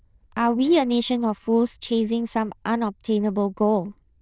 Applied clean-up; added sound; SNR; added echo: neural diffusion model UNIVERSE++.